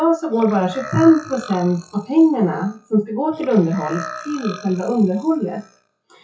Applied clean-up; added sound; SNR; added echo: classical method WPE with log-MMSE.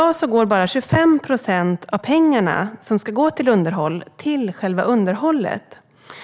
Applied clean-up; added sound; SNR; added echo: none; none; none; none.